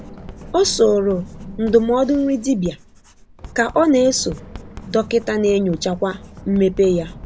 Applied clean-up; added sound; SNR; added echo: none; Run + Writing; 17 dB; none.